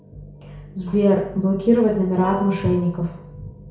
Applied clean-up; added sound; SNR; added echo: none; Guitar; 19 dB; reverberation time 0.6 s.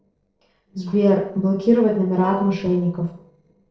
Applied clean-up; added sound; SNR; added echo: neural separator model SepFormer DNS4.